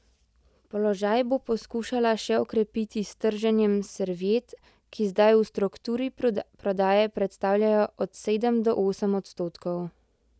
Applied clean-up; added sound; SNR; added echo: none; none; none; none.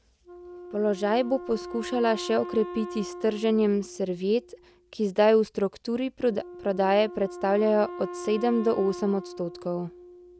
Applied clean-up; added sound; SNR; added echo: none; Wind instrument, woodwind instrument; 14 dB; none.